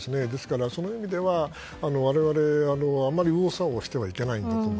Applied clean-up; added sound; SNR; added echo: none; none; none; none.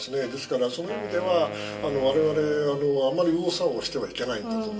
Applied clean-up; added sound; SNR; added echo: none; Wind instrument, woodwind instrument; 13 dB; reverberation time 0.2 s.